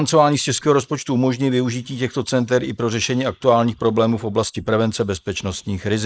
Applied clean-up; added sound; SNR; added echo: neural mask model Resemble Enhance denoiser.